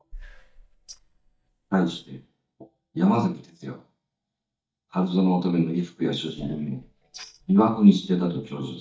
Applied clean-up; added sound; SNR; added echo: neural mask model DeepFilterNet 3.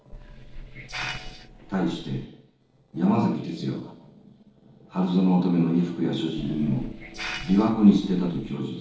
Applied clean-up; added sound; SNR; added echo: neural separator model SepFormer DNS4.